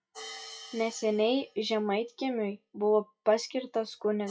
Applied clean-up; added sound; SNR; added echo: classical method WPE with log-MMSE.